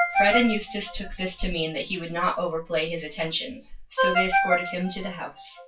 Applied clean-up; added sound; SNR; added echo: classical method WPE with log-MMSE.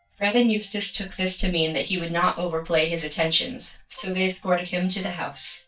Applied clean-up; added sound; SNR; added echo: neural mask model DeepFilterNet 3.